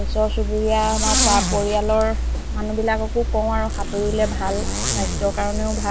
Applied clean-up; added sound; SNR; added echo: none; Zipper (clothing); 0 dB; none.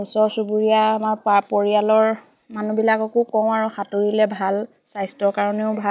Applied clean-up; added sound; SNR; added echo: none; none; none; none.